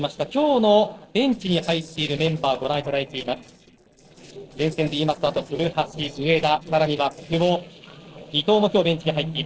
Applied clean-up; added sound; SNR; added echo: neural separator model SepFormer DNS4.